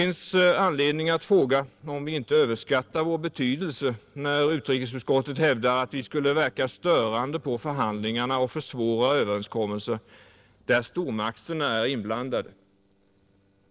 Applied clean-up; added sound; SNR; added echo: neural separator model SepFormer DNS4.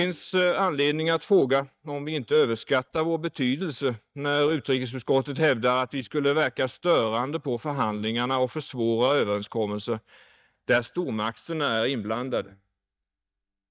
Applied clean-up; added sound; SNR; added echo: neural mask model DeepFilterNet 3.